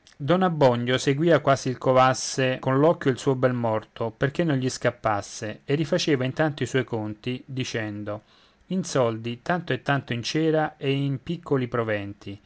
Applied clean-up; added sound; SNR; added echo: none; none; none; none.